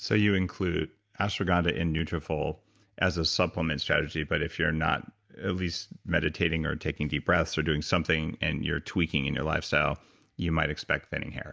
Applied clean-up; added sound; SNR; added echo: none; none; none; none.